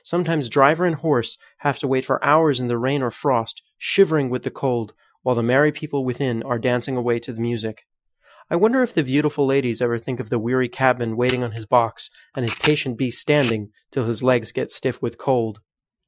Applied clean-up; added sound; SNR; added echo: classical method Wiener filter.